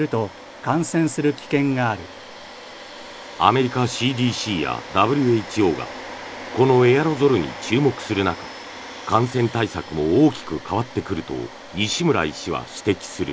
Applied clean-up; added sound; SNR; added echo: none; Domestic sounds, home sounds; 15 dB; none.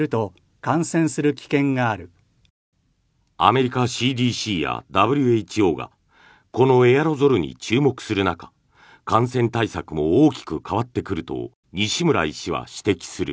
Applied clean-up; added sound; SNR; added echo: none; none; none; none.